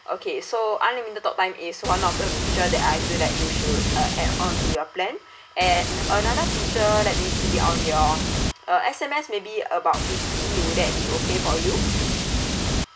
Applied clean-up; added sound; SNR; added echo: none; Water; -2 dB; none.